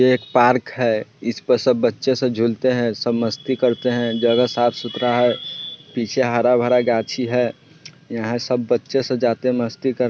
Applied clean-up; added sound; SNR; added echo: none; none; none; none.